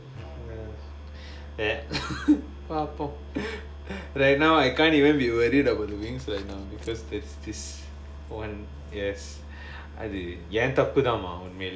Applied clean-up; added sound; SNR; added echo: none; Musical instrument; 13 dB; none.